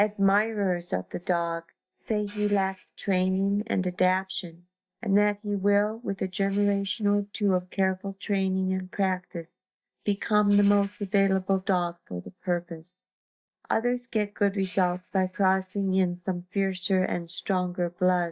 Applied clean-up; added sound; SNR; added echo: neural mask model DeepFilterNet 3.